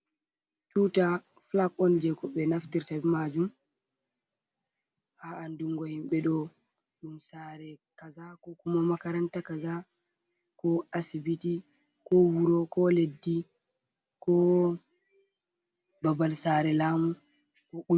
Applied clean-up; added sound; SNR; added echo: none; none; none; none.